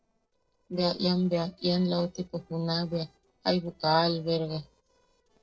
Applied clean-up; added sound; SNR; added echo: neural separator model SepFormer DNS4.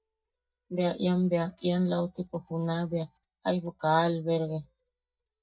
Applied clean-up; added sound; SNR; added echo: neural mask model DeepFilterNet 3.